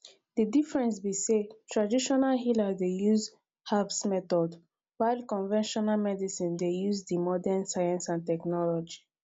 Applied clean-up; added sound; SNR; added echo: none; none; none; none.